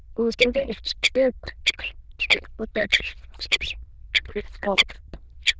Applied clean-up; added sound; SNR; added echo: neural diffusion model UNIVERSE++.